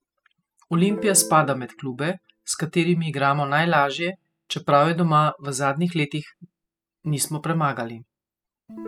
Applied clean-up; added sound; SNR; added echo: classical method spectral subtraction.